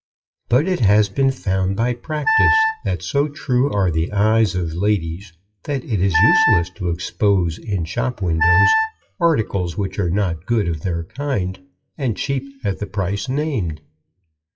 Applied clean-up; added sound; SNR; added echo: classical method WPE with log-MMSE.